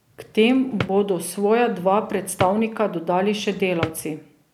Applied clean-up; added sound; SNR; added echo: none; Drawer open or close; 14 dB; none.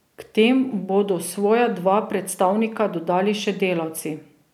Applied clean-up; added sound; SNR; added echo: none; none; none; none.